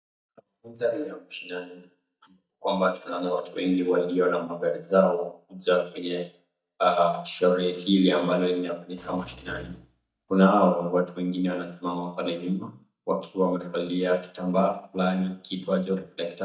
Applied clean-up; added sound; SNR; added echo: neural mask model DeepFilterNet 3.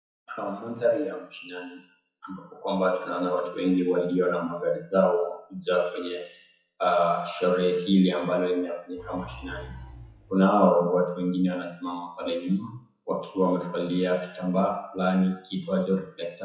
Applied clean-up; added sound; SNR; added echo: classical method WPE with log-MMSE.